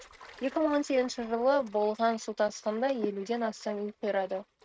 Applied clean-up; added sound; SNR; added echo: neural mask model RNNoise.